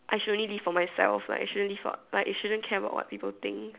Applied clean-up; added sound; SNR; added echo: none; none; none; none.